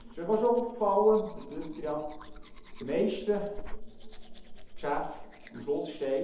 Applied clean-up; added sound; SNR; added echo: none; Domestic sounds, home sounds; 10 dB; reverberation time 2.1 s.